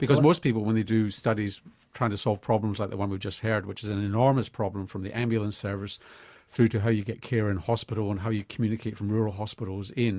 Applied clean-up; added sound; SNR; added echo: none; none; none; none.